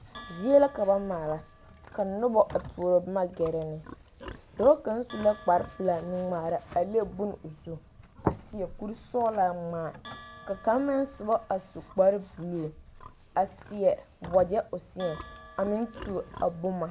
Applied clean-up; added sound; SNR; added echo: none; Livestock, farm animals, working animals + Bell; 19 dB; none.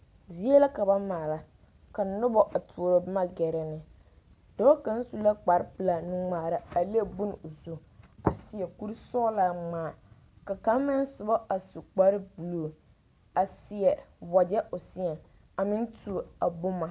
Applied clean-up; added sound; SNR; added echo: none; none; none; none.